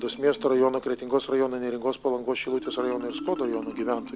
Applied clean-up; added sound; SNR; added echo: none; Marimba, xylophone; 13 dB; none.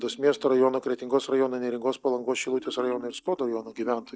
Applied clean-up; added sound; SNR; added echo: neural mask model DeepFilterNet 3.